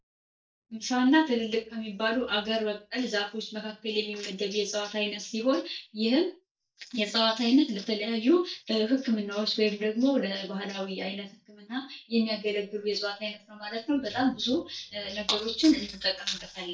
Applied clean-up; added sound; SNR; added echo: neural mask model DeepFilterNet 3.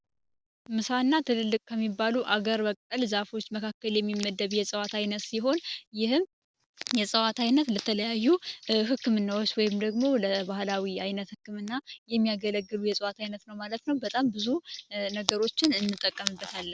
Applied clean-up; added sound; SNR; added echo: none; none; none; none.